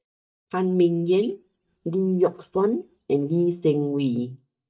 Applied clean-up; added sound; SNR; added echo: neural mask model DeepFilterNet 3.